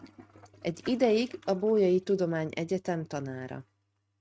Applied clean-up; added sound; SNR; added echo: neural mask model RNNoise.